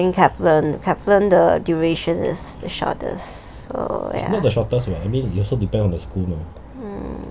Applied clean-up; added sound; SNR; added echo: none; none; none; none.